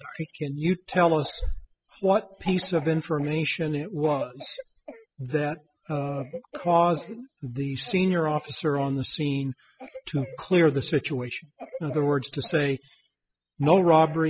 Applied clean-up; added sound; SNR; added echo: classical method spectral subtraction.